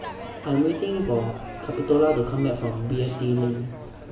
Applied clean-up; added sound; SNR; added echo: none; Crowd / Fireworks; 12 dB; reverberation time 0.8 s.